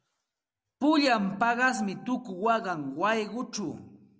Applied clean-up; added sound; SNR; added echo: none; none; none; none.